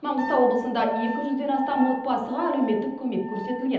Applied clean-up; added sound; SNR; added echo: none; Wind instrument, woodwind instrument; 12 dB; reverberation time 0.9 s.